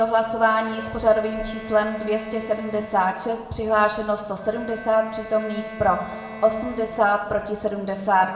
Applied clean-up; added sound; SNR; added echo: none; Bowed string instrument; 16 dB; reverberation time 0.7 s.